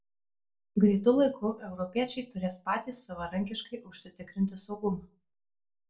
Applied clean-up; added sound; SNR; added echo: none; none; none; reverberation time 0.2 s.